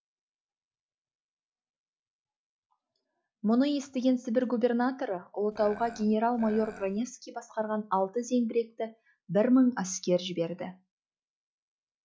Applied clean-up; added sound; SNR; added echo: none; Burping, eructation; 16 dB; none.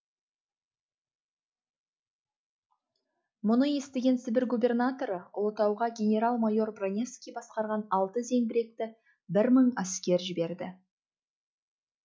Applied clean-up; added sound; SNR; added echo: none; none; none; none.